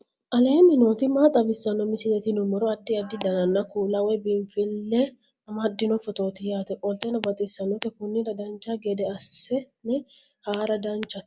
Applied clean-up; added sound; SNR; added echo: none; none; none; none.